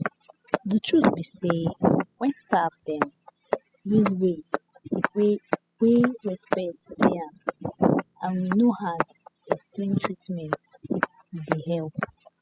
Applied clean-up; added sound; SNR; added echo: classical method spectral subtraction.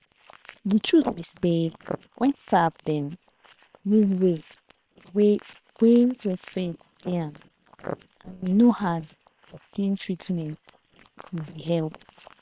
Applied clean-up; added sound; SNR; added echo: neural separator model SepFormer WHAM!.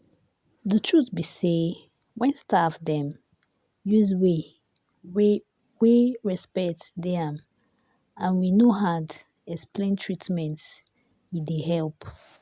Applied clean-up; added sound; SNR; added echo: none; none; none; none.